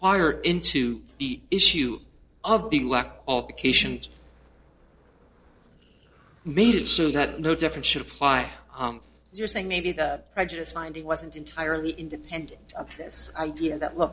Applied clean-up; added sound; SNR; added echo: neural separator model SepFormer DNS4.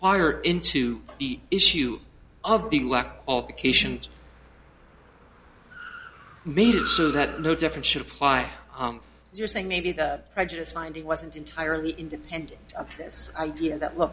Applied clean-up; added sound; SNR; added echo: none; Car; 18 dB; none.